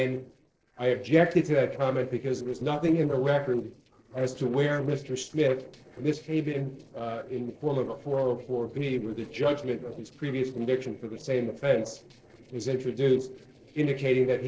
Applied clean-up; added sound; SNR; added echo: neural separator model SepFormer DNS4.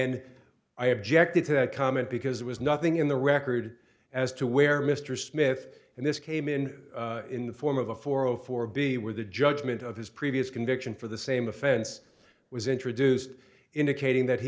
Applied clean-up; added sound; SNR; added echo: none; none; none; none.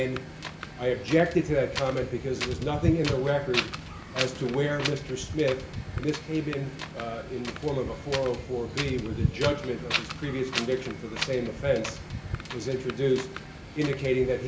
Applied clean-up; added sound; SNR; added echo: none; Wind; 6 dB; reverberation time 0.7 s.